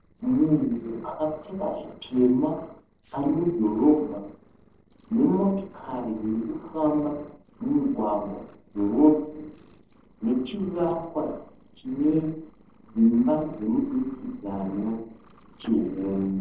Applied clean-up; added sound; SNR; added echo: neural separator model SepFormer DNS4.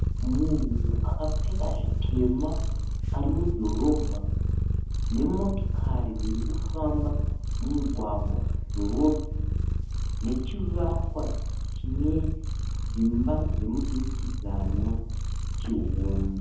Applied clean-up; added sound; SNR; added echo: none; Purr; -4 dB; reverberation time 1.0 s.